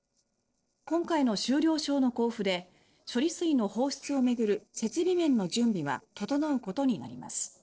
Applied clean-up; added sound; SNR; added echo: neural separator model SepFormer DNS4.